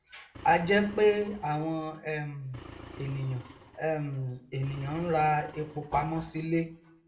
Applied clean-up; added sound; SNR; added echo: none; Engine; 18 dB; reverberation time 0.4 s.